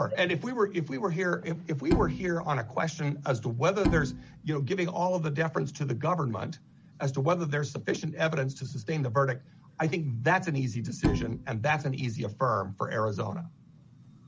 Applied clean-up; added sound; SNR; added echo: none; Bowed string instrument; 4 dB; none.